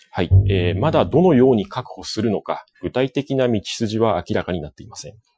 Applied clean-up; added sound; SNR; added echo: classical method Wiener filter.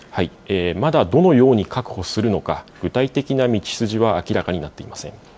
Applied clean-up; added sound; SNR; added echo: none; none; none; none.